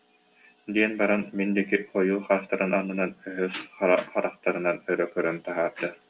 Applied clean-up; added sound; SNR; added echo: none; none; none; none.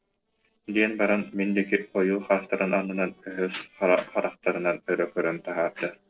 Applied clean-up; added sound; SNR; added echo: neural separator model SepFormer DNS4.